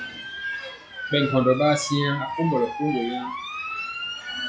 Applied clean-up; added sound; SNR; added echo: classical method log-MMSE.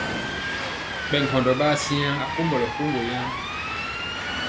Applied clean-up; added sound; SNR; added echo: none; Train + Motor vehicle (road) / Siren; 2 dB; none.